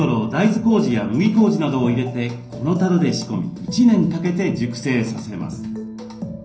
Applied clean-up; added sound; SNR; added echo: none; none; none; reverberation time 0.6 s.